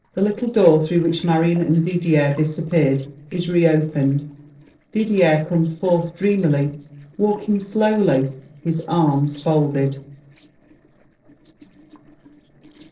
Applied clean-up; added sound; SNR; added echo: neural separator model SepFormer DNS4.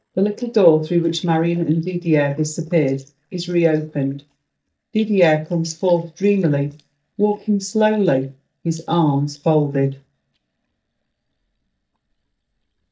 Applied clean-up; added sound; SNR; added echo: neural mask model DeepFilterNet 3.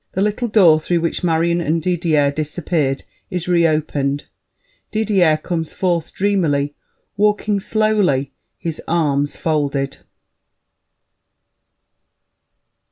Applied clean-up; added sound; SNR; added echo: none; none; none; none.